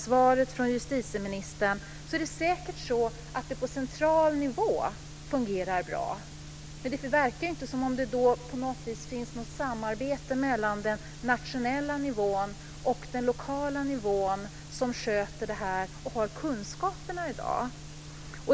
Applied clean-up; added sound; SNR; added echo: none; none; none; none.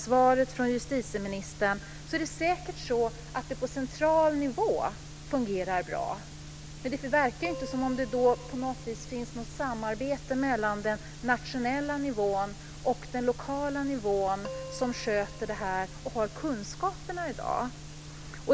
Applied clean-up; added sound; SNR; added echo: none; Keyboard (musical); 17 dB; none.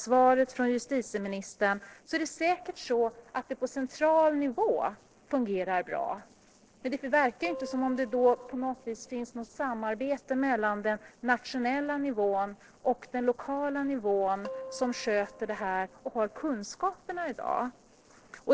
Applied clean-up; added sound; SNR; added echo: neural separator model SepFormer DNS4.